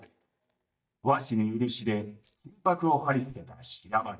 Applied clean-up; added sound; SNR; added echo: neural mask model DeepFilterNet 3.